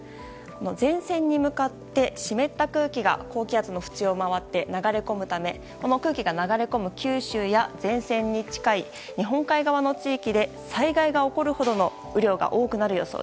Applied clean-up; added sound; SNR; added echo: none; none; none; none.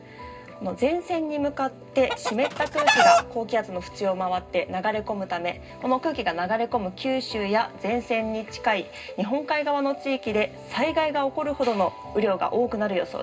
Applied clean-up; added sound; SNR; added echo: none; Chicken, rooster; -4 dB; reverberation time 0.2 s.